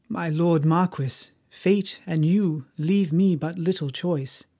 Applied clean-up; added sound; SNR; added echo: none; none; none; none.